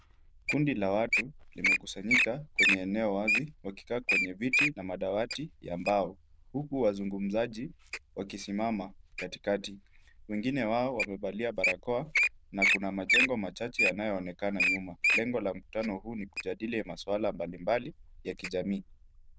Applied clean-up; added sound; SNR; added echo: neural diffusion model UNIVERSE++.